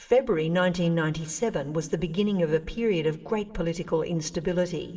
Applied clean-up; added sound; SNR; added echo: none; none; none; reverberation time 2.3 s.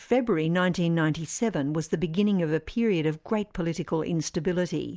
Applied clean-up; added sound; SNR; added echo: none; none; none; none.